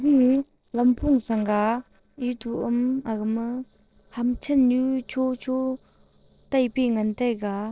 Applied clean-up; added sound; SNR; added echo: neural separator model SepFormer DNS4.